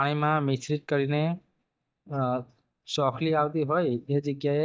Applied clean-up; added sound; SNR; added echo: neural mask model DeepFilterNet 3.